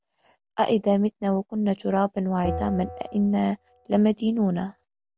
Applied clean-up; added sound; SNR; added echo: none; Bell; 12 dB; none.